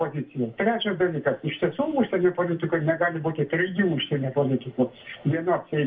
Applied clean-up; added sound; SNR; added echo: none; none; none; reverberation time 0.2 s.